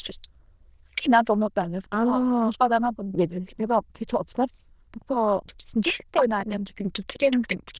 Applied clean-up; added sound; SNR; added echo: neural diffusion model UNIVERSE++.